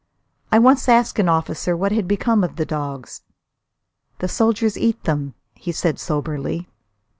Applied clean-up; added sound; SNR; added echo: none; none; none; none.